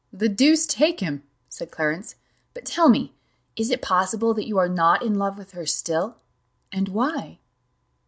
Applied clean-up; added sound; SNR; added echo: none; none; none; none.